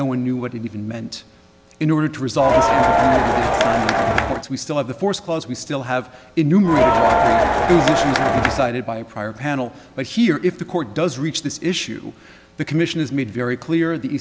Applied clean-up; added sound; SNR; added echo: none; Crowd; -5 dB; none.